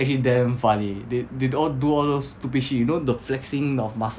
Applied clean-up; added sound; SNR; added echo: none; none; none; none.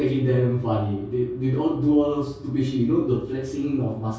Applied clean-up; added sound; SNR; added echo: none; none; none; reverberation time 0.6 s.